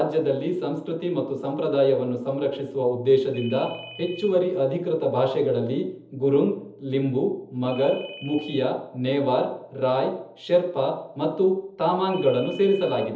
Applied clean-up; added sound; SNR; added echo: none; Ringtone; 17 dB; reverberation time 0.7 s.